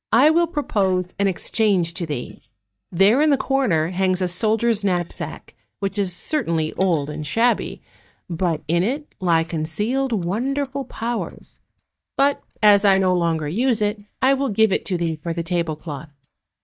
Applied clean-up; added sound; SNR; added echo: neural mask model DeepFilterNet 3.